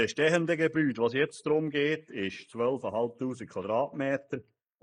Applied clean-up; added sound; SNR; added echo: neural mask model Resemble Enhance denoiser.